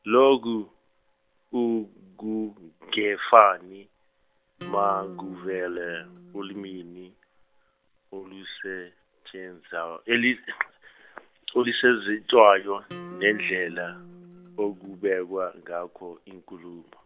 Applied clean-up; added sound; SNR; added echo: none; Acoustic guitar; 17 dB; none.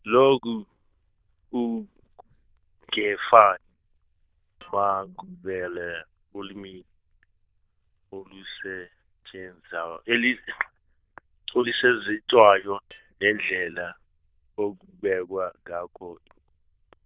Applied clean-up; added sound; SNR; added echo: neural diffusion model UNIVERSE++.